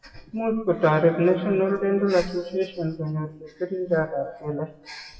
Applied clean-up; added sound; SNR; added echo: classical method WPE with log-MMSE.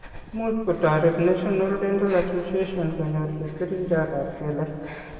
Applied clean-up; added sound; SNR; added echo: none; Breathing; 16 dB; reverberation time 2.4 s.